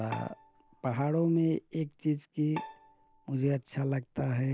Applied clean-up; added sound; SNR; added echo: none; Bowed string instrument; 17 dB; none.